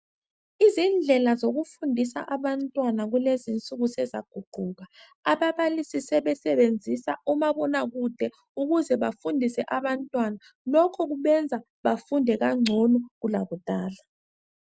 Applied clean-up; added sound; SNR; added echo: none; none; none; none.